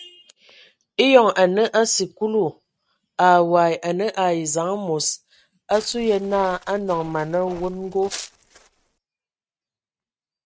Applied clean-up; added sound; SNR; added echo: neural mask model RNNoise.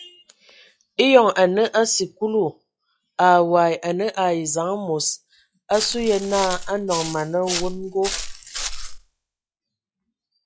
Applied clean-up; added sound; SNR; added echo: classical method log-MMSE.